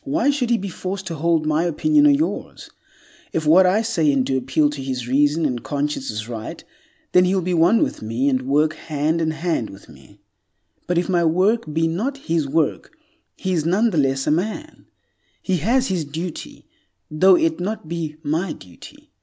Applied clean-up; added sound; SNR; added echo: none; none; none; none.